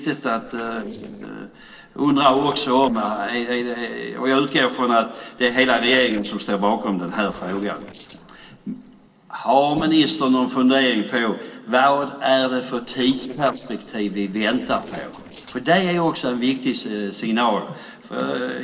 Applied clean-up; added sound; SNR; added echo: neural separator model SepFormer DNS4.